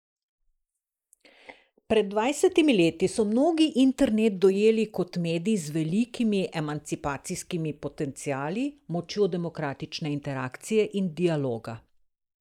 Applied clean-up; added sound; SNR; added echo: neural mask model Resemble Enhance denoiser.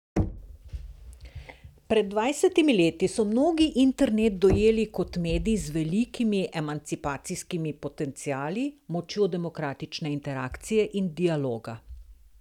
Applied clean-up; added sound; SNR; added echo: none; Knock; 10 dB; none.